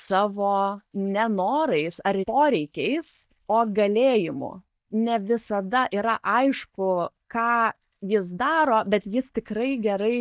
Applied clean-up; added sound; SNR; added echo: neural mask model DeepFilterNet 3.